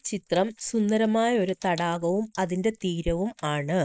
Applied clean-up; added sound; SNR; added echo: neural mask model Resemble Enhance denoiser.